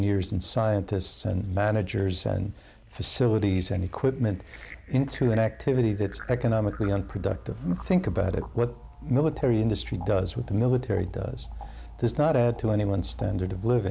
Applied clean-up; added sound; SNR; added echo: none; none; none; none.